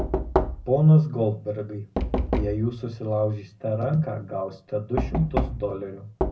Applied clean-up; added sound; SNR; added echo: none; Knock; 5 dB; reverberation time 0.4 s.